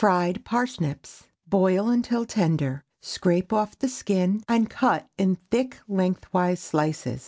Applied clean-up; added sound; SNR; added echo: none; none; none; none.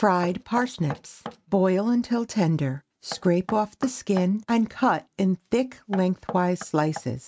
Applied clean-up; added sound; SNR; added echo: neural mask model RNNoise.